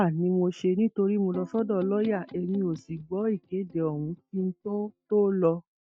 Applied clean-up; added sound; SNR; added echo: neural mask model DeepFilterNet 3.